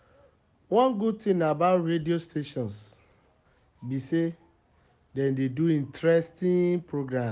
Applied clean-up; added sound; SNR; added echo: none; none; none; none.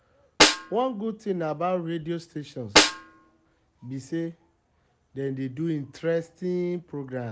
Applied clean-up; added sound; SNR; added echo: none; Snare drum; -5 dB; none.